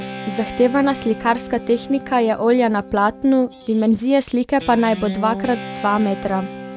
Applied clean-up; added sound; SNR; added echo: none; Guitar; 13 dB; none.